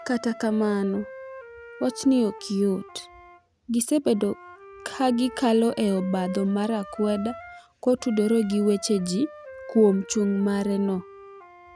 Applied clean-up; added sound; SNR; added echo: none; Wind instrument, woodwind instrument; 17 dB; none.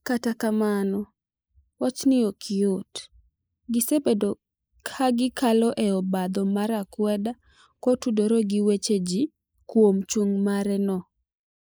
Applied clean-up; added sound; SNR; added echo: neural mask model Resemble Enhance denoiser.